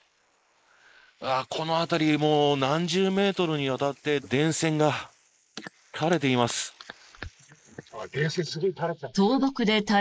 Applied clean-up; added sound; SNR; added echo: neural mask model Resemble Enhance denoiser.